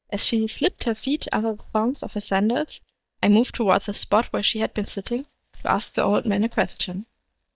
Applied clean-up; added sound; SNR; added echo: neural mask model DeepFilterNet 3.